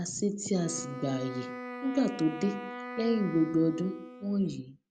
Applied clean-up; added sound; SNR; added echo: none; Wind instrument, woodwind instrument; 11 dB; none.